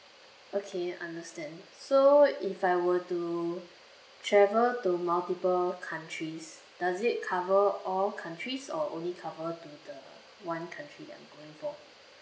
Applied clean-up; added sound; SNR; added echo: none; none; none; none.